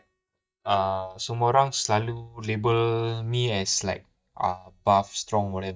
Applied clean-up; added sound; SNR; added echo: neural mask model DeepFilterNet 3.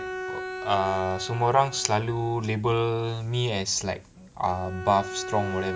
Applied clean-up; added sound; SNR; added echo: none; Bowed string instrument; 11 dB; none.